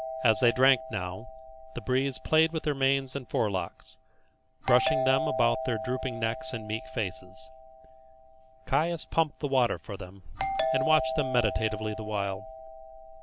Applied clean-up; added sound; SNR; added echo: none; Doorbell; 6 dB; none.